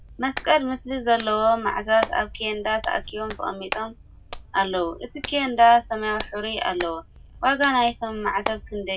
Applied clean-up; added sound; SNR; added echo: none; Hands; 13 dB; reverberation time 0.2 s.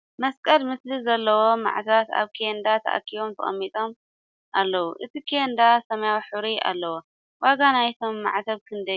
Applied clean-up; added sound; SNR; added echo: none; none; none; none.